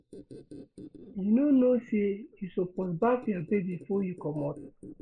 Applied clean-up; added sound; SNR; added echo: neural mask model Resemble Enhance denoiser.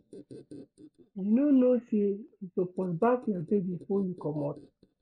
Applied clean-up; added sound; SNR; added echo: neural mask model DeepFilterNet 3.